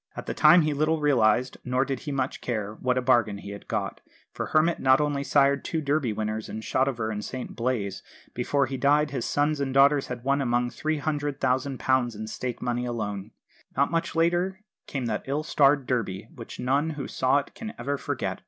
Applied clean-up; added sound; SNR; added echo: none; none; none; none.